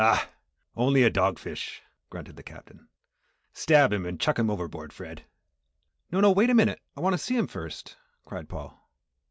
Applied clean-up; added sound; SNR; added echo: none; none; none; none.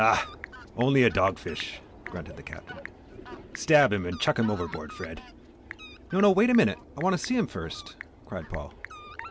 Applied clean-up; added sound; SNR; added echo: none; Telephone / Typing + Fowl; 16 dB; none.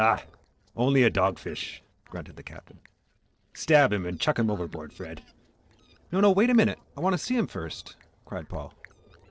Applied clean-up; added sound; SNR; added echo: neural separator model SepFormer DNS4.